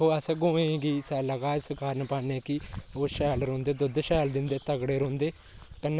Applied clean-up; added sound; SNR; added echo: none; none; none; none.